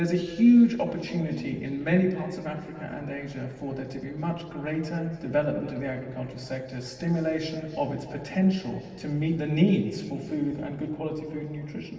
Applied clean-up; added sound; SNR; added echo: none; none; none; reverberation time 2.4 s.